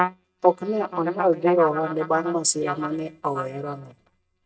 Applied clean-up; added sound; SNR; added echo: neural mask model DeepFilterNet 3.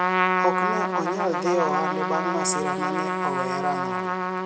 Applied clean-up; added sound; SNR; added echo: none; Trumpet; -3 dB; reverberation time 1.4 s.